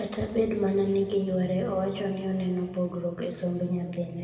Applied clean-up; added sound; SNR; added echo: none; none; none; reverberation time 2.3 s.